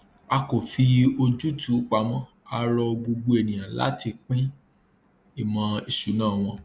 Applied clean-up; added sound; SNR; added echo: none; none; none; none.